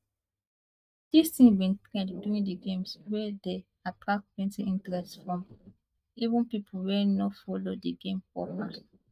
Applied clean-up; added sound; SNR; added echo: neural mask model DeepFilterNet 3.